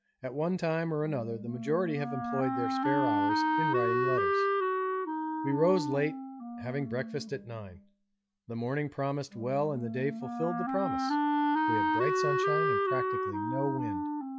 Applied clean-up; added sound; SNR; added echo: classical method log-MMSE.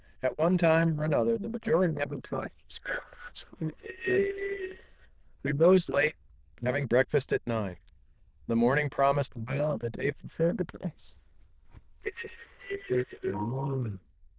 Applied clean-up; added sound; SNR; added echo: neural diffusion model UNIVERSE++.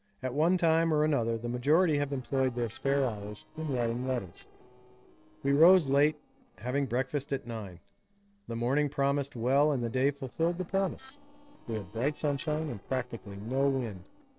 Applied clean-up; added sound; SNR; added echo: neural separator model SepFormer DNS4.